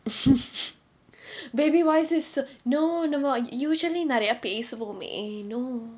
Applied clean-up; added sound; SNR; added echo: none; none; none; none.